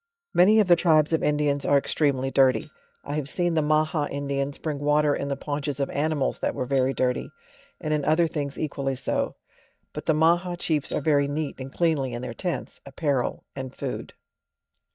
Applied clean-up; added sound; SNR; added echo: neural mask model DeepFilterNet 3.